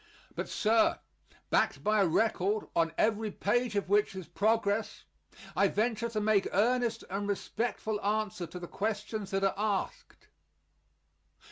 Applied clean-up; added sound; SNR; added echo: none; none; none; none.